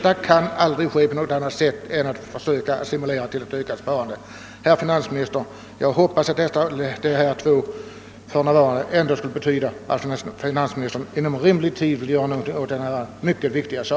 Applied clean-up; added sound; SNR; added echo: none; none; none; none.